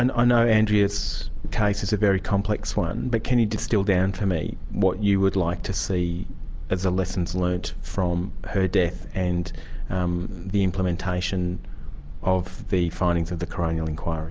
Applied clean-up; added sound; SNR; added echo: none; none; none; none.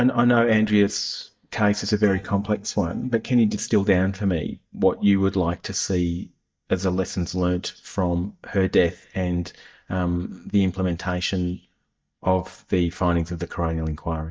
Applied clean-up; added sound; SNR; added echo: neural mask model DeepFilterNet 3.